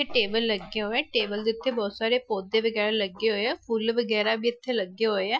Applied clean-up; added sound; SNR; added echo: classical method Wiener filter.